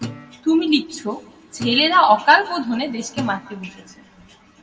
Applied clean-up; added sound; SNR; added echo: none; Guitar; 17 dB; reverberation time 1.1 s.